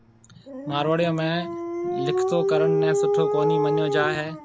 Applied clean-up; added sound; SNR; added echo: none; Dog; -2 dB; none.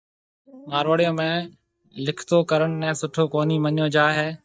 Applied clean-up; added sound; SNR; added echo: neural mask model DeepFilterNet 3.